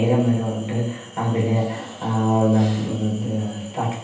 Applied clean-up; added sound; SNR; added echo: none; none; none; reverberation time 0.9 s.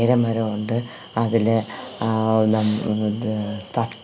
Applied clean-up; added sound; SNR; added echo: none; none; none; none.